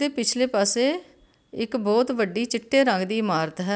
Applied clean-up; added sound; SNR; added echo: none; none; none; none.